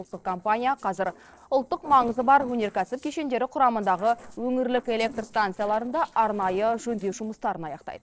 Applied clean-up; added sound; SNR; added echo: neural separator model SepFormer DNS4.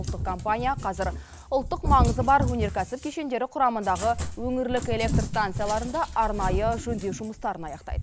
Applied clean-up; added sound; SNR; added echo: none; Cat; 3 dB; none.